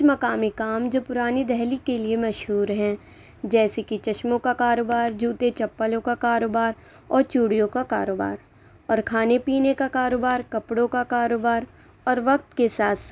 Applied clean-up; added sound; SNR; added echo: none; none; none; none.